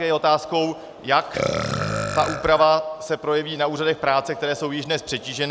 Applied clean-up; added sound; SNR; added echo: none; Burping, eructation; 6 dB; none.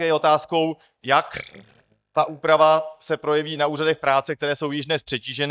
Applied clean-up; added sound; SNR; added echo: neural mask model DeepFilterNet 3.